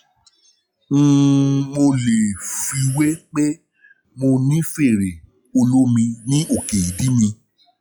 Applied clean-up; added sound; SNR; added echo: classical method log-MMSE.